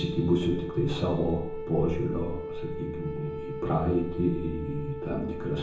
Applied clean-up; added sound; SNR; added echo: none; Wind instrument, woodwind instrument; 9 dB; reverberation time 0.7 s.